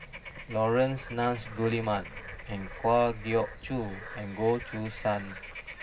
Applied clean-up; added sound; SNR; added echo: none; Bird / Frog; 13 dB; reverberation time 0.4 s.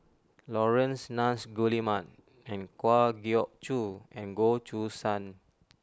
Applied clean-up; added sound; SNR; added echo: none; none; none; none.